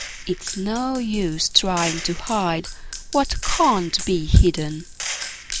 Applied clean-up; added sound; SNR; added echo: none; Gunshot, gunfire; 12 dB; none.